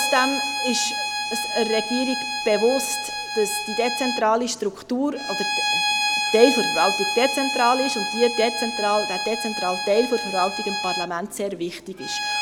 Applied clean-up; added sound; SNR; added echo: none; Bowed string instrument; 3 dB; none.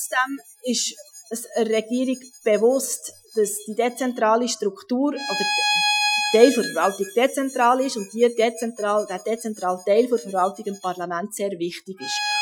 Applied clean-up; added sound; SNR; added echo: classical method Wiener filter.